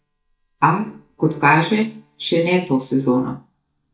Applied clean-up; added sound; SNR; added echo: neural mask model DeepFilterNet 3.